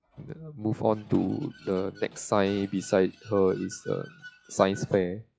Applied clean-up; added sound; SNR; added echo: classical method log-MMSE.